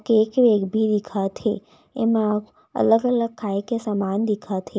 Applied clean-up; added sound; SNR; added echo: none; none; none; none.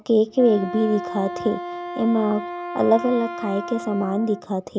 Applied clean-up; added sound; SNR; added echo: none; Wind instrument, woodwind instrument; 10 dB; none.